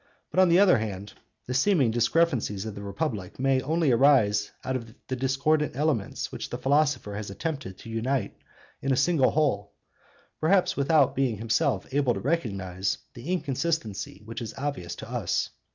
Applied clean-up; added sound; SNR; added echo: none; none; none; none.